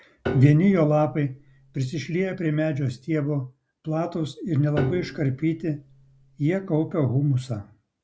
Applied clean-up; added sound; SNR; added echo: none; Piano; 13 dB; none.